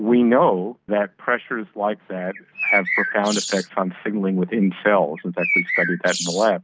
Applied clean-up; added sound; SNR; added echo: none; Bird; 3 dB; none.